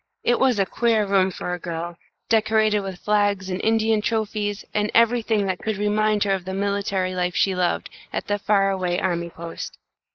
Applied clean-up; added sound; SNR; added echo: neural mask model Resemble Enhance denoiser.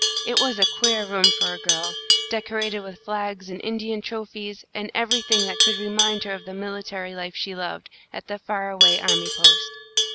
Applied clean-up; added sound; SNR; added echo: none; Livestock, farm animals, working animals; -5 dB; none.